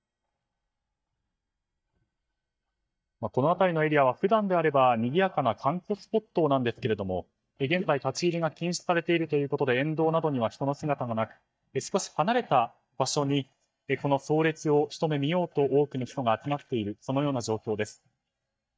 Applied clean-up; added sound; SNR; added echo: neural mask model DeepFilterNet 3.